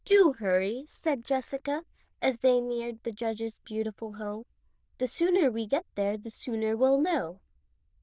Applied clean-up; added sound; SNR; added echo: neural diffusion model UNIVERSE++.